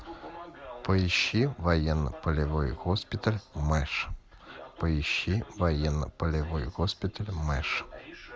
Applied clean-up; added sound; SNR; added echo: none; none; none; none.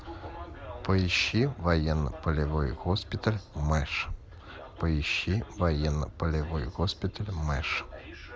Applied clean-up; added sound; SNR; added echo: none; Aircraft; 18 dB; none.